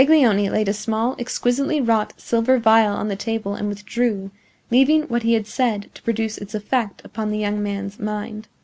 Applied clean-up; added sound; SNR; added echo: none; none; none; none.